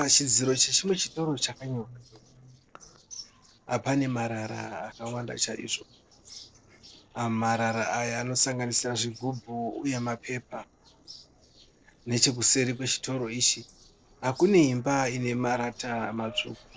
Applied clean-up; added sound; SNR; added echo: neural separator model SepFormer DNS4.